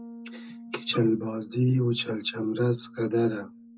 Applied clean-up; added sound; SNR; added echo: none; Bass guitar; 18 dB; reverberation time 0.2 s.